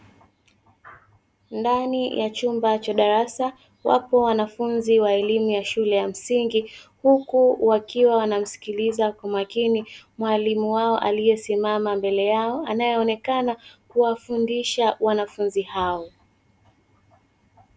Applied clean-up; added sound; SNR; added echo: none; none; none; none.